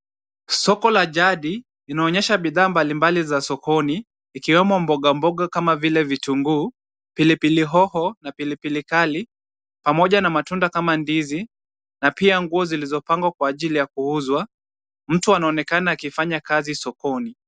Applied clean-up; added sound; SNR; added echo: none; none; none; none.